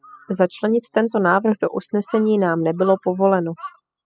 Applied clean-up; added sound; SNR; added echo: classical method spectral subtraction.